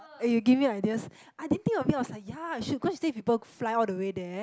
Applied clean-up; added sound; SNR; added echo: none; none; none; none.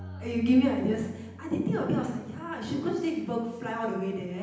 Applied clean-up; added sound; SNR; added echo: none; Bass guitar; 18 dB; reverberation time 0.9 s.